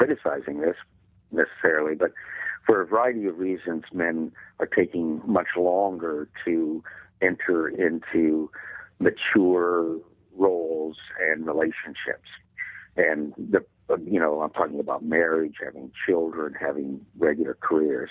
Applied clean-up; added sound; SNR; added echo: none; none; none; none.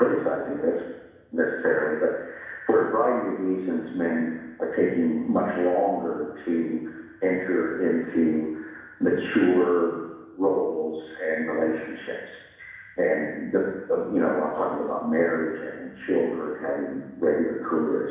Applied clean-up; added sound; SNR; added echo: none; none; none; reverberation time 1.1 s.